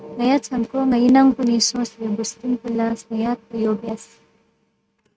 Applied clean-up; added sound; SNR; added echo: neural mask model RNNoise.